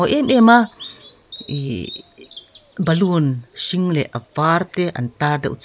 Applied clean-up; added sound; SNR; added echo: none; Bird vocalization, bird call, bird song; 19 dB; none.